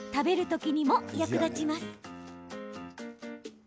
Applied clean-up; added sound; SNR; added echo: none; none; none; none.